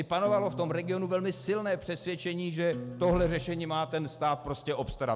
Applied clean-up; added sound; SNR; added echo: none; Acoustic guitar; 14 dB; none.